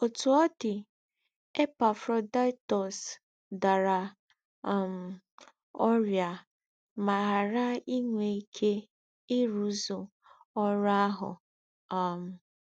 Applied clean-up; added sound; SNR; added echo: none; none; none; none.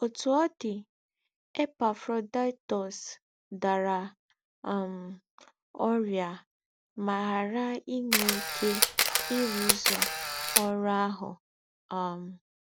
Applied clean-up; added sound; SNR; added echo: none; Camera; -4 dB; none.